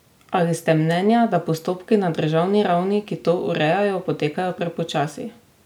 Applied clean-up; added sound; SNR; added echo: none; none; none; none.